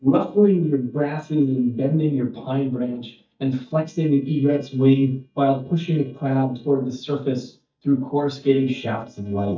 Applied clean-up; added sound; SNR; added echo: neural mask model DeepFilterNet 3.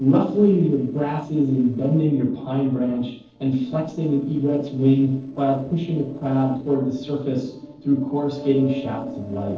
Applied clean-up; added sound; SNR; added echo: neural separator model SepFormer DNS4.